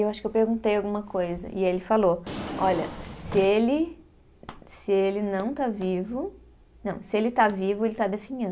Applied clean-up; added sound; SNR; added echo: none; Drawer open or close; 10 dB; none.